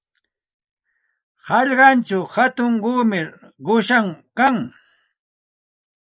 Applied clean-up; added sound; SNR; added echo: neural mask model Resemble Enhance denoiser.